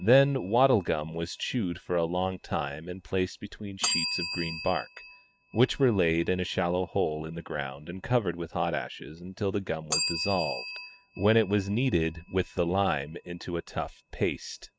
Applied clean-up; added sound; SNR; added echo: neural mask model RNNoise.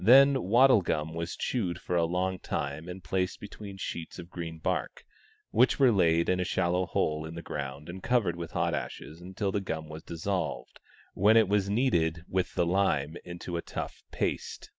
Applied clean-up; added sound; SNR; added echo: none; none; none; none.